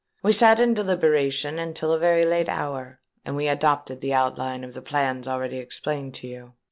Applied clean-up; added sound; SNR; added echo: none; none; none; none.